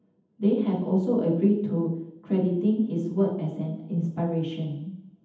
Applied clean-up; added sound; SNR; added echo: none; none; none; reverberation time 0.8 s.